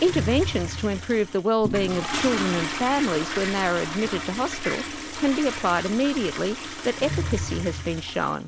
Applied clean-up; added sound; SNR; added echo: none; Toilet flush; 6 dB; none.